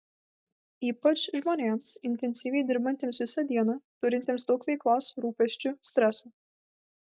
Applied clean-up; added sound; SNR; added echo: none; none; none; none.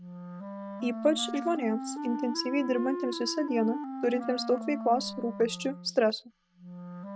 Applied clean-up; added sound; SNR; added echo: none; Wind instrument, woodwind instrument; 8 dB; none.